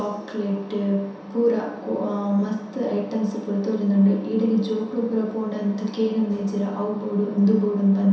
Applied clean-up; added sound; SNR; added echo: none; none; none; reverberation time 0.7 s.